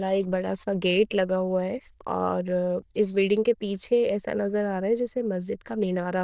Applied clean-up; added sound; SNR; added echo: neural diffusion model UNIVERSE++.